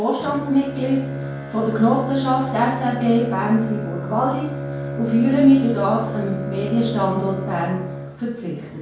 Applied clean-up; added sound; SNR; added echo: none; Bowed string instrument; 7 dB; reverberation time 0.5 s.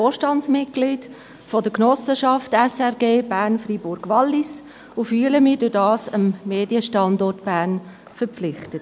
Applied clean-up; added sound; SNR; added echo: none; none; none; none.